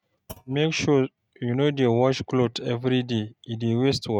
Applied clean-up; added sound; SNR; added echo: neural mask model RNNoise.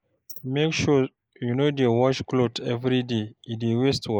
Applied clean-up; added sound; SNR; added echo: neural mask model Resemble Enhance denoiser.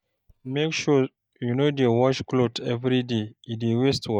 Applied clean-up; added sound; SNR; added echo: neural mask model DeepFilterNet 3.